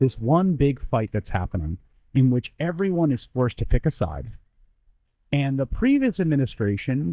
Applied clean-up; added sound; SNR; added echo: neural mask model DeepFilterNet 3.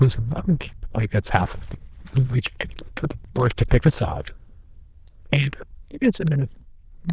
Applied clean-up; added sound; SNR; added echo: neural diffusion model UNIVERSE++.